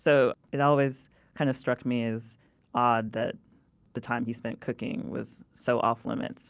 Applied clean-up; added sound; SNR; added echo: none; none; none; none.